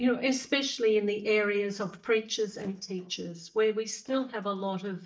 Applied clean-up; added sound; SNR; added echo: neural mask model DeepFilterNet 3.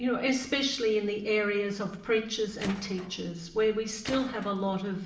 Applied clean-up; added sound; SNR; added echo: none; Tools; 13 dB; reverberation time 0.7 s.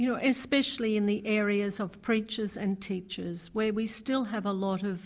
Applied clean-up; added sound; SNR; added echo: none; none; none; none.